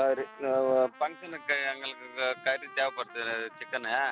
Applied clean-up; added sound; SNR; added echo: none; Trumpet; 18 dB; none.